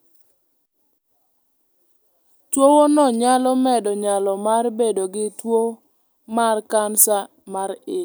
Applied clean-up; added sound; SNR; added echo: none; none; none; none.